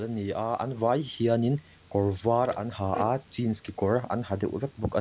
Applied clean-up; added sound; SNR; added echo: none; Burping, eructation; 20 dB; none.